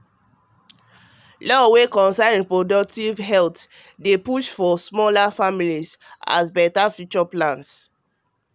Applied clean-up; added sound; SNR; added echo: none; none; none; none.